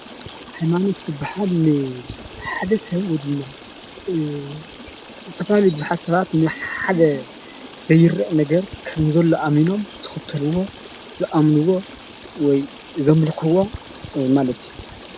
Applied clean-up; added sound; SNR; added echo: none; Stream; 18 dB; none.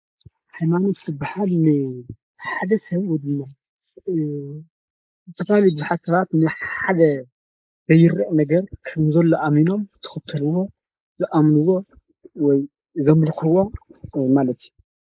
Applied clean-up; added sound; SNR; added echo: neural mask model Resemble Enhance denoiser.